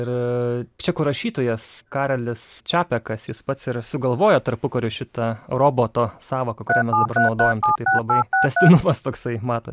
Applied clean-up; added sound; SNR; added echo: none; Telephone; -3 dB; none.